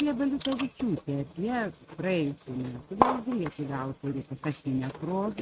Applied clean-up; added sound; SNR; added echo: neural mask model RNNoise.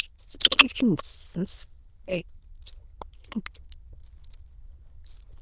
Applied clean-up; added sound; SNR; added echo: neural diffusion model UNIVERSE++.